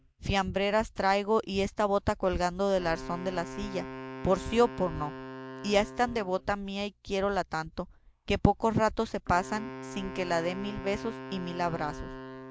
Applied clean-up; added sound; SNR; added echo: none; Wind instrument, woodwind instrument; 14 dB; none.